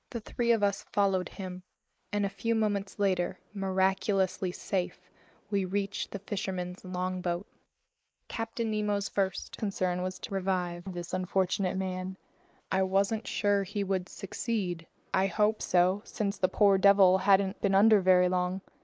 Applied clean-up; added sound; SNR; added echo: neural mask model Resemble Enhance denoiser.